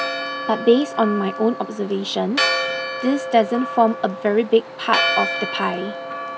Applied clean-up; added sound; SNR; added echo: none; Church bell; 5 dB; none.